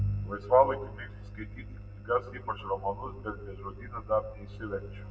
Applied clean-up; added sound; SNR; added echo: none; none; none; reverberation time 0.6 s.